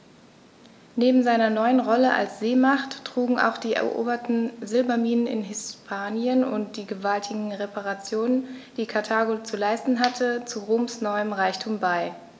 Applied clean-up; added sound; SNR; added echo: none; none; none; none.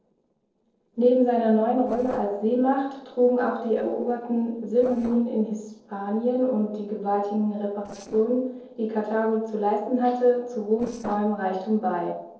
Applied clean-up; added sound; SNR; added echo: neural separator model SepFormer DNS4.